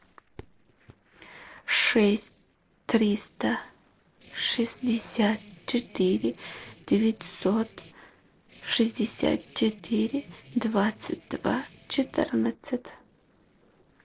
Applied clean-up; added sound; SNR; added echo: neural separator model SepFormer DNS4.